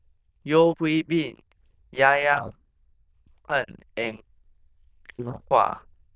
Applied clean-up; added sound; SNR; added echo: neural diffusion model UNIVERSE++.